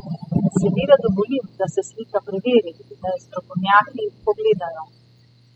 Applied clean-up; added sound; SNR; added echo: classical method spectral subtraction.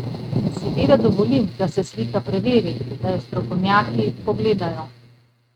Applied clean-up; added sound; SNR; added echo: neural mask model RNNoise.